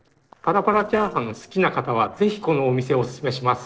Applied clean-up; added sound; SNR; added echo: neural separator model SepFormer DNS4.